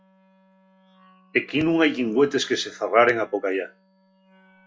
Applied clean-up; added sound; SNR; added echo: classical method log-MMSE.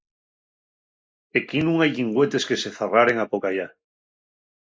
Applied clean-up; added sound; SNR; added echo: neural mask model Resemble Enhance denoiser.